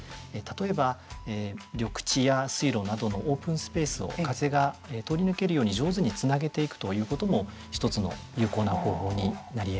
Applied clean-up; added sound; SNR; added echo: none; none; none; none.